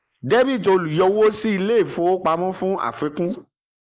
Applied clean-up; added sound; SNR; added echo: neural mask model Resemble Enhance denoiser.